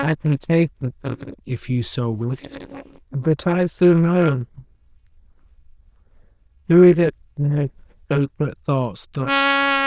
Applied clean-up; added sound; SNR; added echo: neural diffusion model UNIVERSE++.